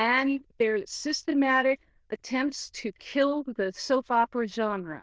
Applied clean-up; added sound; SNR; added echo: neural diffusion model UNIVERSE++.